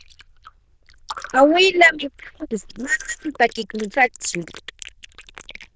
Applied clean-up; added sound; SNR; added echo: neural diffusion model UNIVERSE++.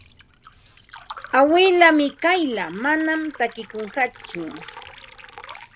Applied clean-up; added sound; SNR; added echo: none; Liquid; 20 dB; none.